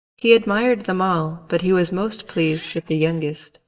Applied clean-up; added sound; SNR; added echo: neural mask model DeepFilterNet 3.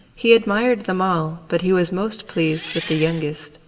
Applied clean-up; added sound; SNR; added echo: none; Engine; 12 dB; reverberation time 1.1 s.